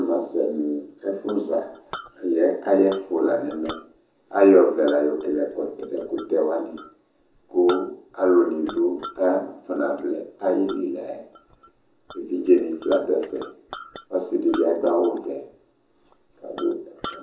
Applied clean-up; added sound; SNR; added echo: none; Chink, clink; 19 dB; reverberation time 0.6 s.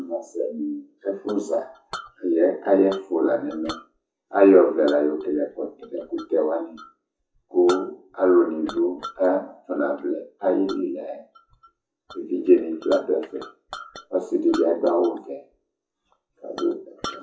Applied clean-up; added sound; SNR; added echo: classical method WPE with log-MMSE.